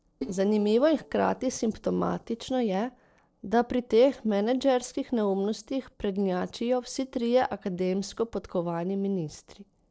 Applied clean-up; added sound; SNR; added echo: neural separator model SepFormer DNS4.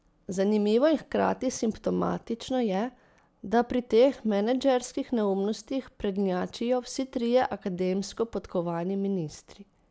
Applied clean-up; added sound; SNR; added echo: none; none; none; none.